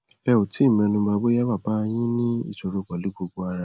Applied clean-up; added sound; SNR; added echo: none; none; none; none.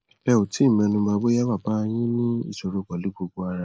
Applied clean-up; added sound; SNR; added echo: neural mask model Resemble Enhance denoiser.